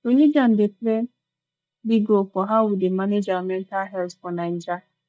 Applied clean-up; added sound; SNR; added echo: neural mask model DeepFilterNet 3.